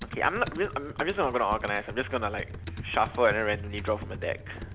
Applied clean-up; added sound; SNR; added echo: none; Computer keyboard; 10 dB; none.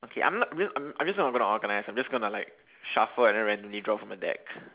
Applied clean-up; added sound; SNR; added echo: none; none; none; none.